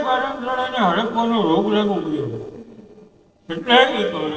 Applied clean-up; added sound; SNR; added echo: neural separator model SepFormer DNS4.